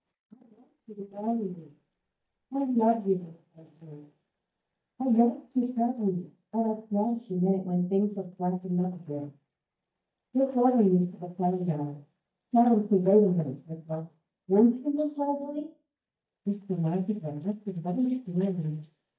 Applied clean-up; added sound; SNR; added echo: neural mask model DeepFilterNet 3.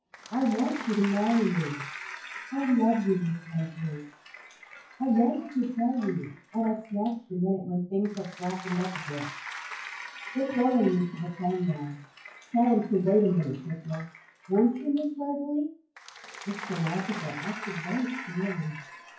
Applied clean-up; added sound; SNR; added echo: classical method WPE with log-MMSE.